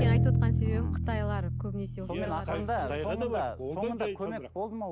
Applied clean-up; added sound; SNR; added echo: none; Bowed string instrument; -3 dB; none.